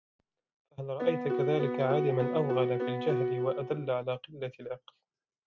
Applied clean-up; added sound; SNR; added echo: none; Piano; -1 dB; none.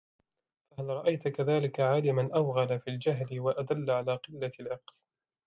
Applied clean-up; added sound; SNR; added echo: none; none; none; none.